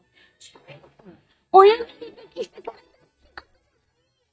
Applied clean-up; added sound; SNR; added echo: neural mask model DeepFilterNet 3.